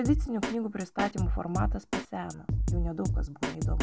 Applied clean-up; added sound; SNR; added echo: none; Drum kit; -3 dB; none.